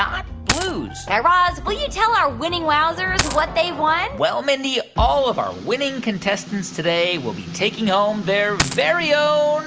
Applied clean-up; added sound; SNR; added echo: none; Coin (dropping); 3 dB; none.